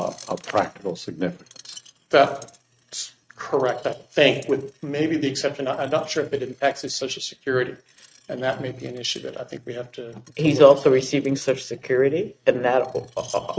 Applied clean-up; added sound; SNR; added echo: neural mask model RNNoise.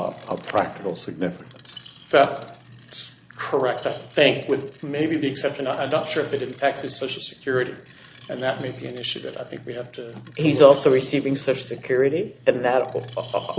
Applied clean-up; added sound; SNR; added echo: none; Screech; 20 dB; none.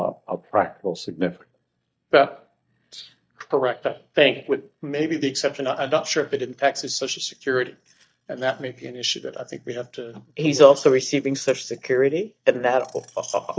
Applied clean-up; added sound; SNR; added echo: neural mask model DeepFilterNet 3.